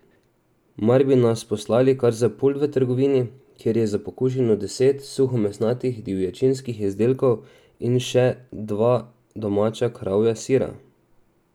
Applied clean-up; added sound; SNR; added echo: none; none; none; none.